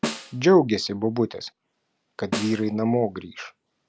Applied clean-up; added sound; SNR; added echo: none; Snare drum; 11 dB; none.